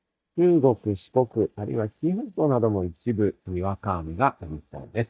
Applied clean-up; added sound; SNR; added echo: neural mask model DeepFilterNet 3.